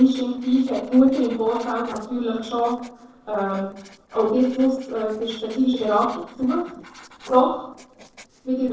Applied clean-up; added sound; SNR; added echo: neural separator model SepFormer DNS4.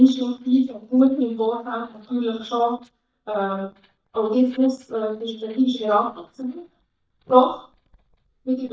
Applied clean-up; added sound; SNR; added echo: neural mask model DeepFilterNet 3.